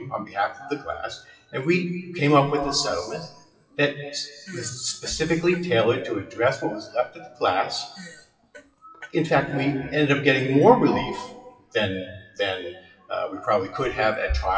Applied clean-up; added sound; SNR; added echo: classical method WPE with log-MMSE.